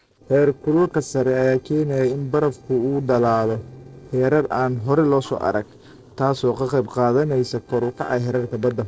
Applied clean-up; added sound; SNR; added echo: neural separator model SepFormer DNS4.